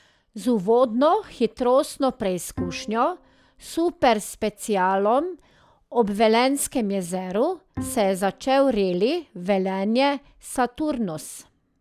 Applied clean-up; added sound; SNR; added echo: none; Bowed string instrument; 14 dB; none.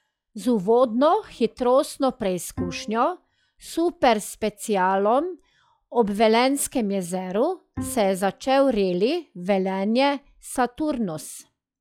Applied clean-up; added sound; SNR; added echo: classical method log-MMSE.